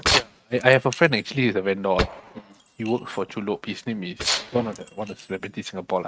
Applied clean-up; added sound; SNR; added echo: neural mask model RNNoise.